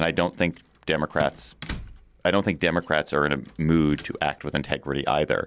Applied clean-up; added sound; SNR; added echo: none; Keys jangling; 18 dB; none.